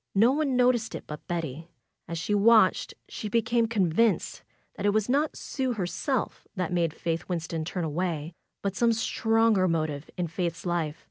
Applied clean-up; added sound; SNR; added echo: none; none; none; none.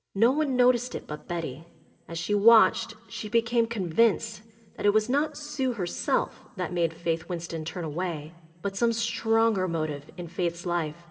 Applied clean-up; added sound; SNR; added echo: none; none; none; reverberation time 0.5 s.